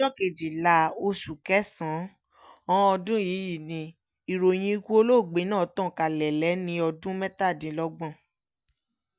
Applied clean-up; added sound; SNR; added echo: none; none; none; none.